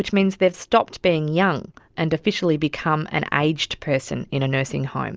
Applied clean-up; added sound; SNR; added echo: none; none; none; none.